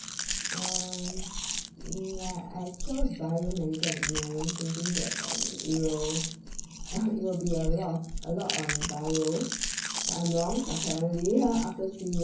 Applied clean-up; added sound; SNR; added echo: none; Chewing, mastication; 2 dB; reverberation time 0.6 s.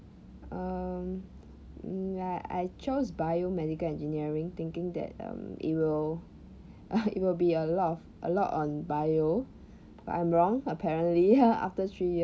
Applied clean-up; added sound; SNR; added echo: none; none; none; none.